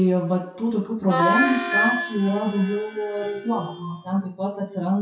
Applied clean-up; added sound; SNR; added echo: classical method WPE with log-MMSE.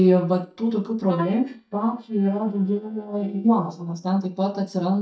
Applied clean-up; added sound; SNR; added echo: neural mask model DeepFilterNet 3.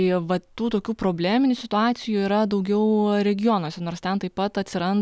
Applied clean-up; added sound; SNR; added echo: none; none; none; none.